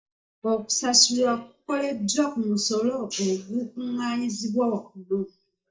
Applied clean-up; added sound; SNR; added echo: neural mask model DeepFilterNet 3.